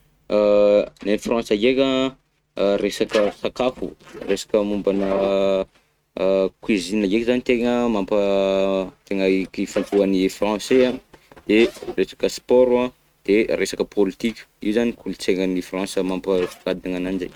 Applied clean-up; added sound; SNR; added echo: neural mask model RNNoise.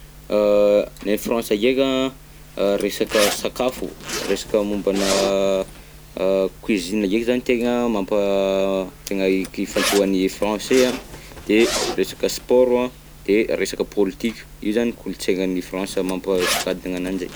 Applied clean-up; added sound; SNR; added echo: none; Zipper (clothing); 11 dB; none.